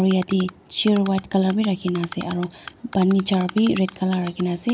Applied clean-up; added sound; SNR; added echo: none; Typing; 18 dB; none.